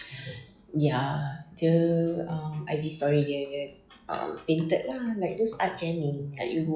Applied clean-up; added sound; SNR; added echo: classical method log-MMSE.